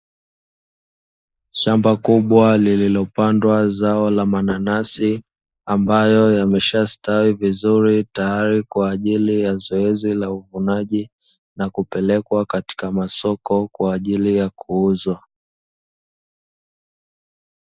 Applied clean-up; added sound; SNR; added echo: neural mask model Resemble Enhance denoiser.